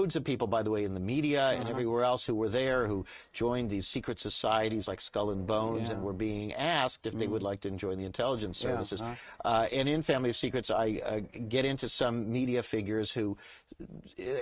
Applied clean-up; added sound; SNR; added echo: neural mask model RNNoise.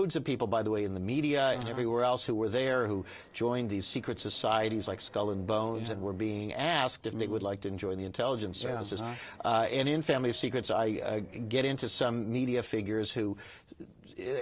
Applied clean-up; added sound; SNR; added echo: neural separator model SepFormer DNS4.